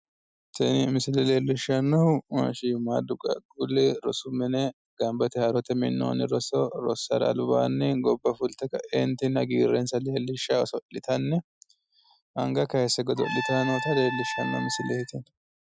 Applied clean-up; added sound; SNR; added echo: classical method Wiener filter.